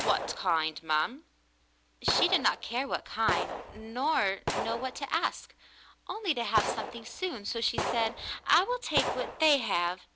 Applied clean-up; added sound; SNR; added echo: none; Gunshot, gunfire; 7 dB; none.